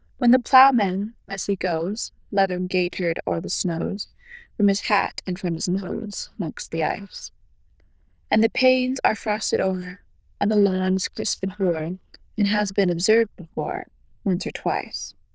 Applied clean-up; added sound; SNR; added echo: neural diffusion model UNIVERSE++.